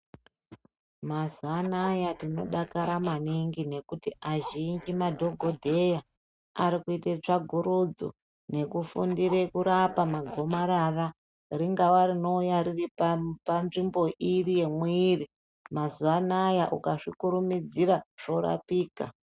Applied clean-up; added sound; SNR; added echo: neural mask model RNNoise.